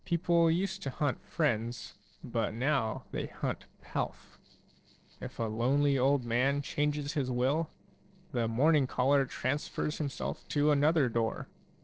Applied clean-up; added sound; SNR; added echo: neural separator model SepFormer DNS4.